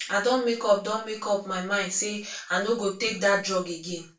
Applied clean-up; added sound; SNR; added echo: none; none; none; reverberation time 0.3 s.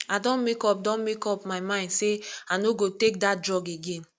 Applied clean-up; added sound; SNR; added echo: none; none; none; none.